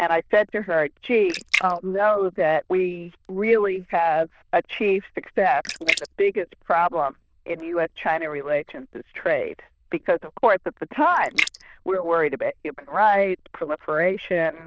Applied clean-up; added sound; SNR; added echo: neural diffusion model UNIVERSE++.